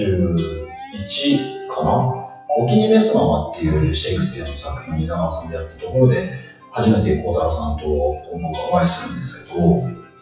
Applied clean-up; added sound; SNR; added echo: classical method WPE with log-MMSE.